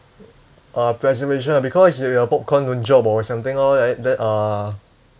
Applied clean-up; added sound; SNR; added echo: none; none; none; none.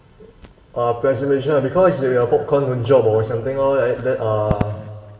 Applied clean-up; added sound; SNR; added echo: none; Crackle; 15 dB; reverberation time 1.9 s.